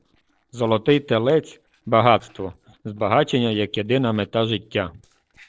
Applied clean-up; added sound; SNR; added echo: neural separator model SepFormer DNS4.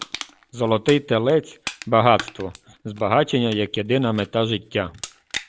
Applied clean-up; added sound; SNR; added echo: none; Crushing; 16 dB; none.